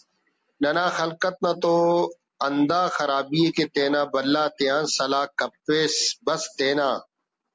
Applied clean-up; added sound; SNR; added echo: none; none; none; none.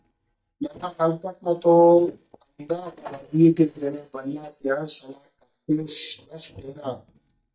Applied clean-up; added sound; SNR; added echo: neural mask model DeepFilterNet 3.